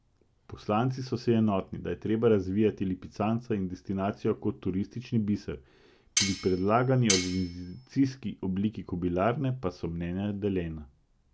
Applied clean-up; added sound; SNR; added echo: none; Cutlery, silverware; 3 dB; none.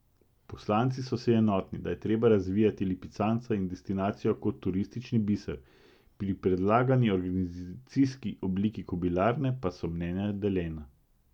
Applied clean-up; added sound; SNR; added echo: none; none; none; none.